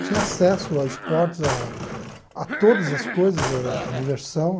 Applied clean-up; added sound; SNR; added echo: none; Cough + Drawer open or close; 7 dB; none.